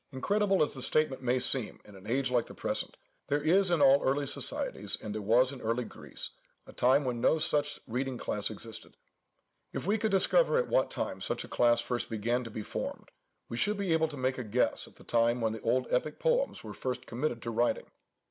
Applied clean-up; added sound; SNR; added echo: none; none; none; none.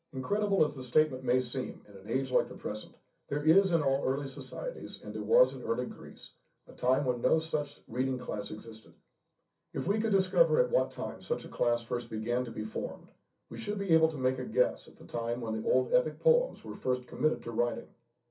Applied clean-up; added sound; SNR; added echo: none; none; none; reverberation time 0.3 s.